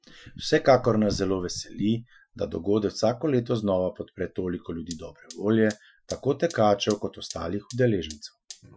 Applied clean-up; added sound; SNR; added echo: classical method Wiener filter.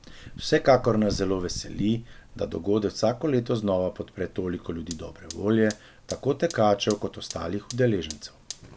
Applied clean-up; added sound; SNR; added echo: none; Fire; 16 dB; none.